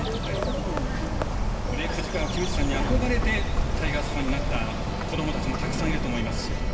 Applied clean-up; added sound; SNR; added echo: none; Bird; -4 dB; reverberation time 2.5 s.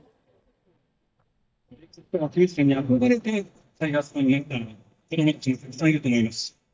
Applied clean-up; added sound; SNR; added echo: neural mask model DeepFilterNet 3.